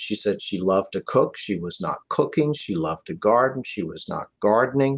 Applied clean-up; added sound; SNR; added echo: none; none; none; none.